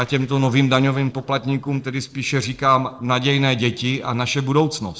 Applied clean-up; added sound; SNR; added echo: neural separator model SepFormer DNS4.